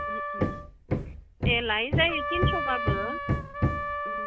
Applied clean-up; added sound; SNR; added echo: none; Hammer + Trumpet; -3 dB; none.